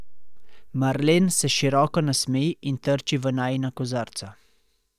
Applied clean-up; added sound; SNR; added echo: neural mask model DeepFilterNet 3.